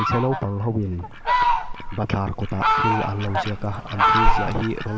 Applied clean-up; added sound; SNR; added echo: none; Fowl; -3 dB; none.